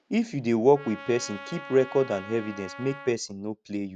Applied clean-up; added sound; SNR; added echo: none; Trumpet; 17 dB; none.